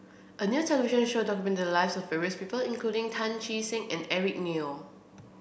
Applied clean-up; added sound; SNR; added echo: none; none; none; none.